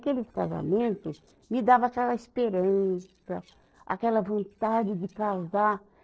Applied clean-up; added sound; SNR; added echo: neural separator model SepFormer DNS4.